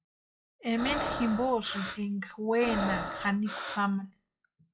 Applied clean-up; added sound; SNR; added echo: classical method log-MMSE.